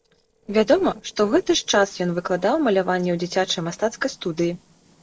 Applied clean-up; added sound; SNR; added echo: neural separator model SepFormer DNS4.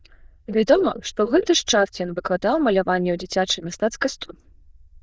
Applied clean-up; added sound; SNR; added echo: neural diffusion model UNIVERSE++.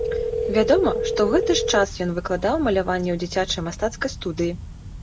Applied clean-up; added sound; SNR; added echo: none; Telephone; 5 dB; none.